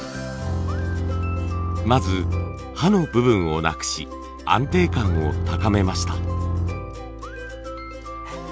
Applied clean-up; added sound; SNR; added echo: none; Bowed string instrument; 1 dB; none.